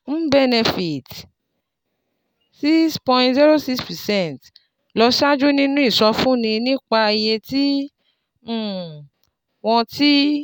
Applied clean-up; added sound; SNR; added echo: none; none; none; none.